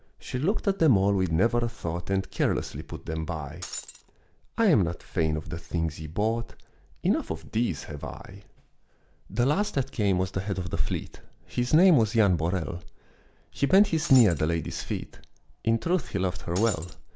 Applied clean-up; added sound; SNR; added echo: none; Shatter; 13 dB; none.